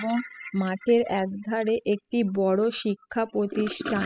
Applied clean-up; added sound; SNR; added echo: classical method spectral subtraction.